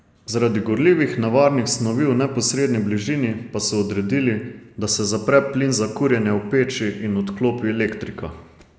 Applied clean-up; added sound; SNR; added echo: none; none; none; none.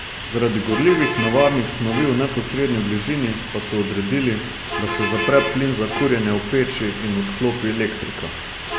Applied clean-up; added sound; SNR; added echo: none; Bus; 7 dB; none.